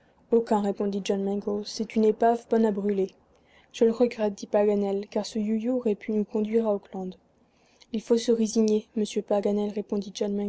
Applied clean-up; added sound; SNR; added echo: none; none; none; none.